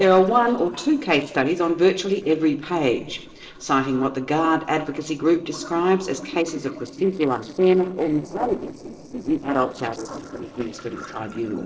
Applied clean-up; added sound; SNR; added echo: neural separator model SepFormer DNS4.